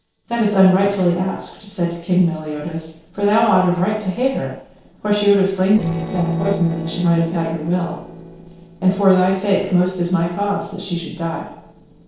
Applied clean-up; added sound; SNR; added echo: neural separator model SepFormer DNS4.